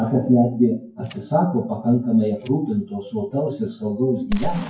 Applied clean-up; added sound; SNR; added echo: classical method WPE with log-MMSE.